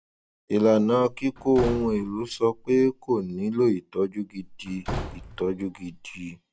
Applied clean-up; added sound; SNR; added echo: none; Slam / Wood; 12 dB; none.